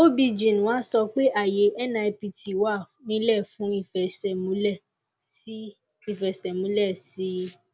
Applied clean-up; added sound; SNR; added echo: none; none; none; none.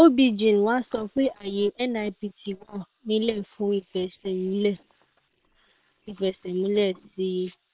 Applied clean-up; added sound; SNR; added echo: neural separator model SepFormer WHAM!.